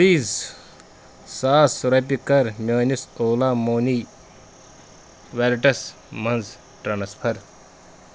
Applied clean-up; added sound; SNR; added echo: none; none; none; none.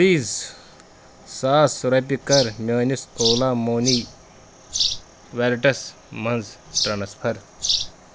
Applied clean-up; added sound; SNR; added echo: none; Bird vocalization, bird call, bird song; 4 dB; none.